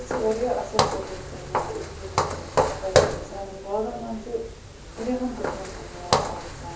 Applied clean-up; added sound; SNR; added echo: none; Walk, footsteps; -4 dB; reverberation time 0.7 s.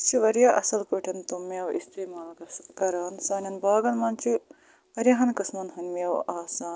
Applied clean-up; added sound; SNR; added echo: none; none; none; none.